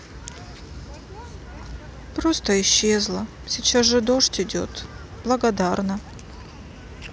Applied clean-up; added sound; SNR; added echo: none; none; none; none.